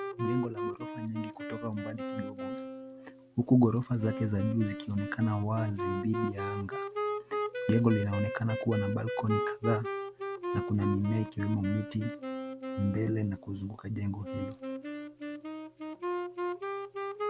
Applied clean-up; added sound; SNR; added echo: none; Wind instrument, woodwind instrument; 5 dB; none.